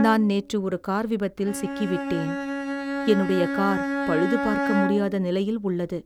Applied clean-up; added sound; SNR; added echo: none; Bowed string instrument; 4 dB; none.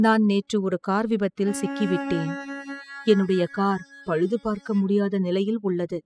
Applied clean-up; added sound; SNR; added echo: classical method spectral subtraction.